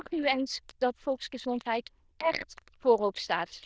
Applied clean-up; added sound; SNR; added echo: neural diffusion model UNIVERSE++.